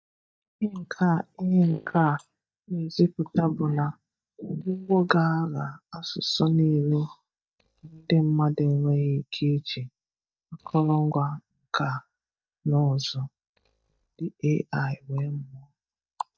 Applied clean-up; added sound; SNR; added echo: neural mask model DeepFilterNet 3.